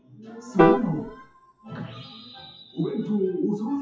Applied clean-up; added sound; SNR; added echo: classical method WPE with log-MMSE.